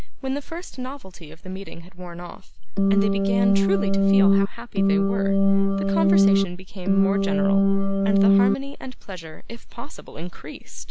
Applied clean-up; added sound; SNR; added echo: none; Organ; -5 dB; none.